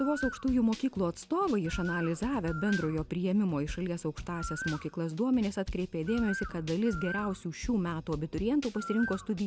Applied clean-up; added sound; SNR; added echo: none; Drum / Drum kit + Bird; 11 dB; none.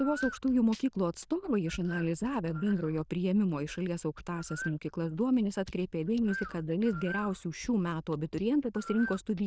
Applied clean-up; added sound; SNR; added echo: neural diffusion model UNIVERSE++.